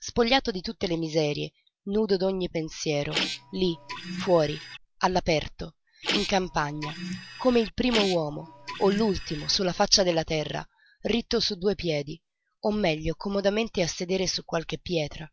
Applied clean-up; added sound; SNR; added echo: none; Printer; 8 dB; none.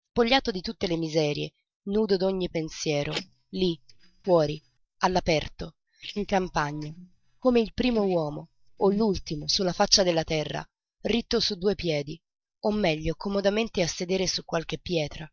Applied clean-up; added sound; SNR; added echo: neural mask model DeepFilterNet 3.